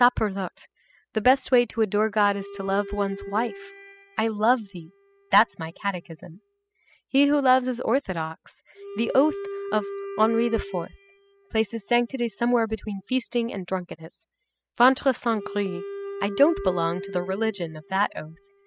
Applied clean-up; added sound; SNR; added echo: classical method spectral subtraction.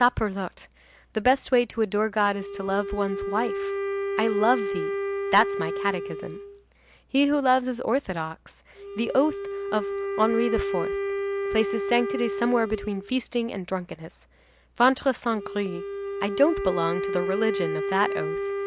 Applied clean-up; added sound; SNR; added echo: none; Wind instrument, woodwind instrument; 5 dB; none.